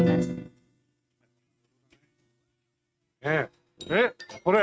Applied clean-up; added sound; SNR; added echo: neural mask model RNNoise.